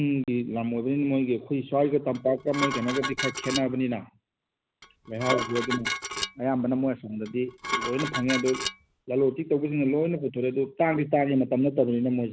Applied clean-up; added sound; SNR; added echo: none; Dishes, pots, and pans; 6 dB; none.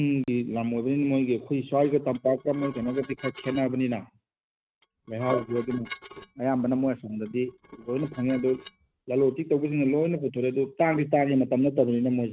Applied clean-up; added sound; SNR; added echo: neural mask model RNNoise.